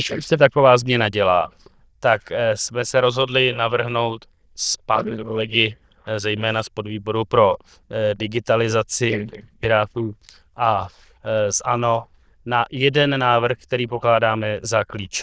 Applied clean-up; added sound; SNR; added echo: neural diffusion model UNIVERSE++.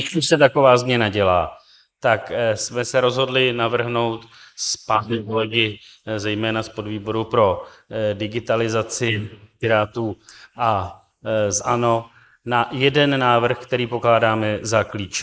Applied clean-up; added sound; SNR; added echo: neural mask model Resemble Enhance denoiser.